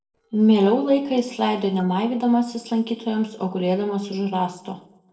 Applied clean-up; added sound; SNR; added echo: neural separator model SepFormer DNS4.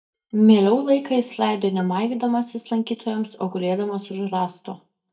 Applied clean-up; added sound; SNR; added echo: neural mask model DeepFilterNet 3.